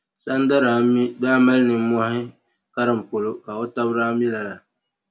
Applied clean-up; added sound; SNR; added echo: none; none; none; none.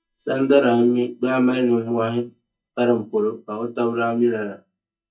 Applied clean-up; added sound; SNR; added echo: neural mask model DeepFilterNet 3.